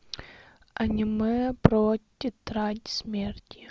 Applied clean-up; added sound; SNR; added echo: none; none; none; none.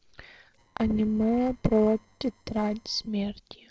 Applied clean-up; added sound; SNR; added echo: neural separator model SepFormer DNS4.